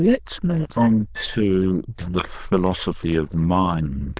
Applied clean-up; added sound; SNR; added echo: neural diffusion model UNIVERSE++.